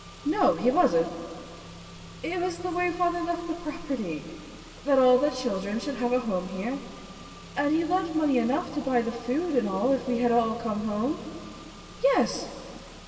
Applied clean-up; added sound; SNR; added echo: none; Engine / Car; 17 dB; reverberation time 2.1 s.